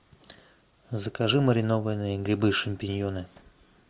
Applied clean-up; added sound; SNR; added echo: none; none; none; none.